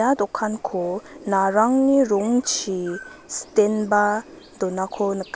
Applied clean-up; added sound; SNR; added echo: none; none; none; none.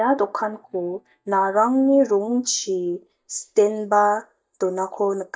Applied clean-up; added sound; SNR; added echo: neural mask model DeepFilterNet 3.